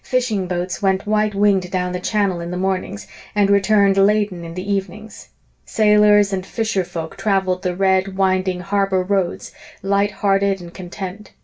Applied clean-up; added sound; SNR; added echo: none; none; none; reverberation time 0.2 s.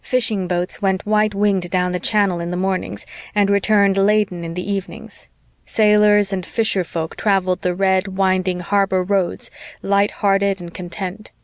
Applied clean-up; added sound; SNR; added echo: none; none; none; none.